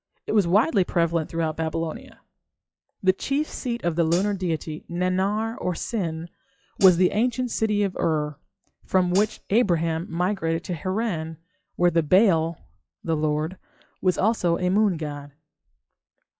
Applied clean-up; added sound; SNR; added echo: classical method log-MMSE.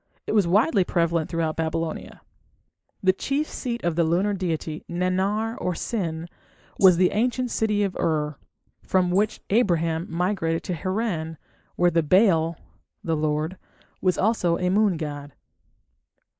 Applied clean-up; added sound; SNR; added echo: neural mask model Resemble Enhance denoiser.